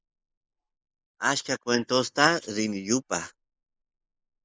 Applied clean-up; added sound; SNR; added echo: neural mask model Resemble Enhance denoiser.